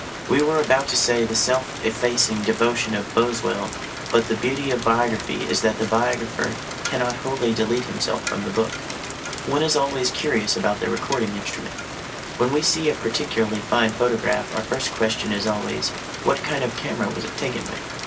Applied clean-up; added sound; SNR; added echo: none; Rain; 8 dB; none.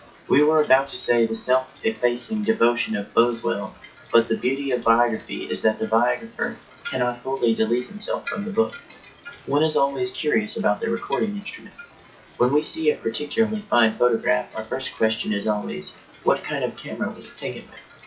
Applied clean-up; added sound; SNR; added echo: classical method log-MMSE.